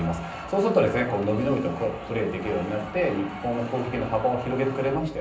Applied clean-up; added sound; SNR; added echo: none; none; none; reverberation time 0.6 s.